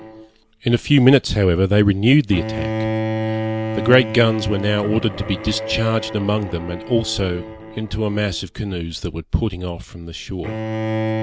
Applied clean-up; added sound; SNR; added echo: none; Bowed string instrument; 8 dB; none.